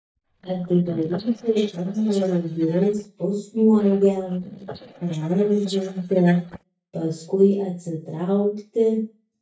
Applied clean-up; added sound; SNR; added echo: neural mask model DeepFilterNet 3.